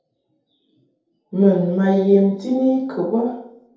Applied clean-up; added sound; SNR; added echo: none; none; none; reverberation time 0.8 s.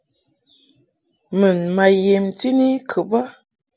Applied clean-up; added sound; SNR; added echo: none; none; none; none.